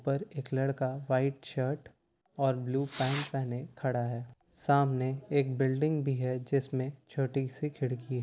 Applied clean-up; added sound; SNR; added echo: none; Fireworks; 10 dB; none.